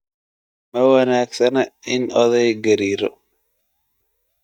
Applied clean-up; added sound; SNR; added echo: neural mask model DeepFilterNet 3.